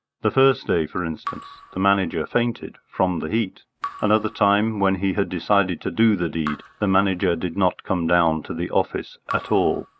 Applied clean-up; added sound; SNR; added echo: neural mask model RNNoise.